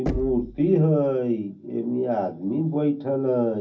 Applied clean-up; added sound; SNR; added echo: none; Knock; 12 dB; reverberation time 0.4 s.